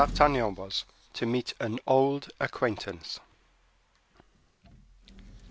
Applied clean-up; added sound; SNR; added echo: none; Sliding door; 15 dB; none.